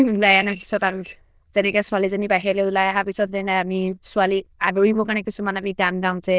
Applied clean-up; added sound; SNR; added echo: neural diffusion model UNIVERSE++.